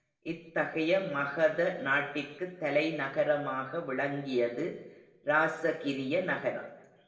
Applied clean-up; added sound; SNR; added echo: none; none; none; reverberation time 0.8 s.